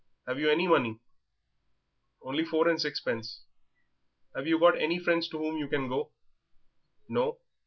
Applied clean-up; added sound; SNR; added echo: none; none; none; none.